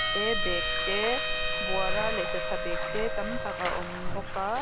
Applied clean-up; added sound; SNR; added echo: none; Bathtub (filling or washing) + Harmonica; -4 dB; none.